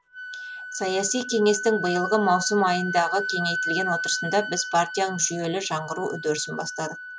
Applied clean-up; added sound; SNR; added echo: none; Wind instrument, woodwind instrument; 7 dB; none.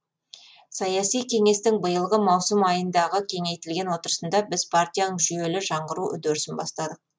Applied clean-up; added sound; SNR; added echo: none; none; none; none.